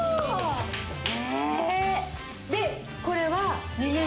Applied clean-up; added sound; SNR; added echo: none; none; none; none.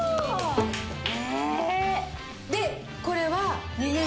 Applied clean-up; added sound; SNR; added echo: none; Bowed string instrument; 9 dB; none.